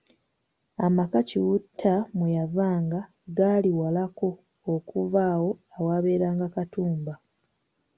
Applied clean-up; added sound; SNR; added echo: none; none; none; none.